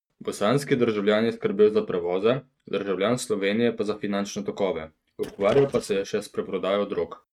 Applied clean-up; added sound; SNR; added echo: neural mask model RNNoise.